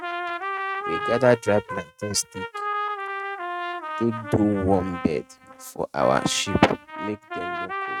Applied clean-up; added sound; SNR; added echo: neural mask model RNNoise.